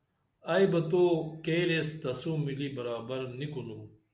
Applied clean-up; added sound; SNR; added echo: none; none; none; none.